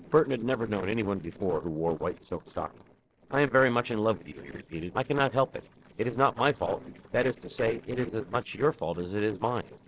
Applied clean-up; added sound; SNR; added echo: neural separator model SepFormer DNS4.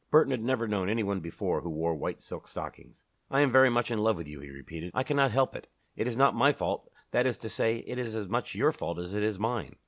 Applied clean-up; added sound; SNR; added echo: none; none; none; none.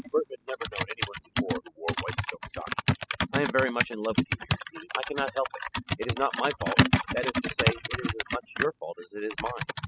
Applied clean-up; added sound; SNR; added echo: classical method spectral subtraction.